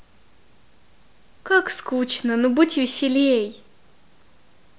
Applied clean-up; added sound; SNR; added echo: none; none; none; none.